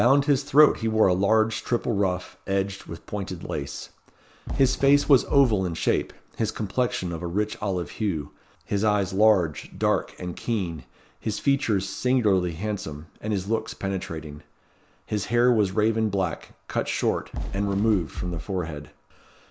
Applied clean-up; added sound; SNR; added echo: none; Fireworks; 6 dB; none.